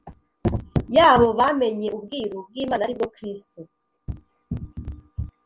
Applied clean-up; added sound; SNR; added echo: none; none; none; none.